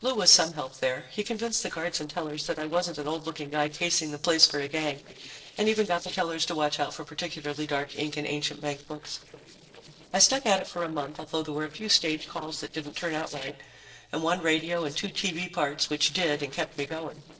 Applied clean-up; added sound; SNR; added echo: neural separator model SepFormer DNS4.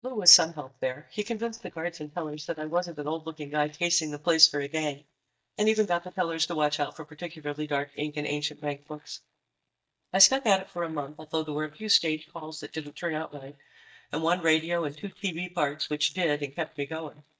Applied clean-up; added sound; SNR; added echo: neural mask model DeepFilterNet 3.